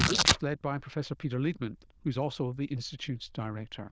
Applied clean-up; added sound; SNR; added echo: neural diffusion model UNIVERSE++.